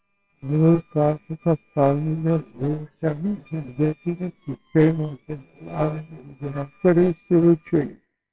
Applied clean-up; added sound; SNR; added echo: neural separator model SepFormer WHAMR!.